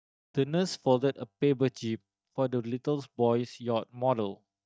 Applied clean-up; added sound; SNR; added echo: neural mask model DeepFilterNet 3.